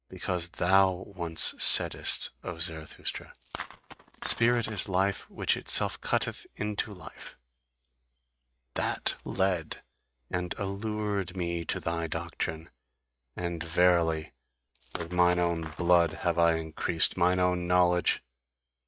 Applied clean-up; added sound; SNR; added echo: neural mask model RNNoise.